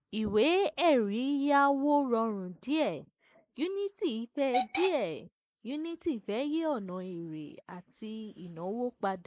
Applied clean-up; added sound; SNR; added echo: neural mask model Resemble Enhance denoiser.